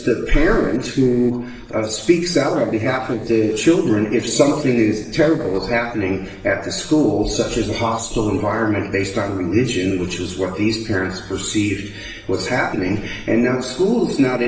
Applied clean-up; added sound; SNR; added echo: neural separator model SepFormer DNS4.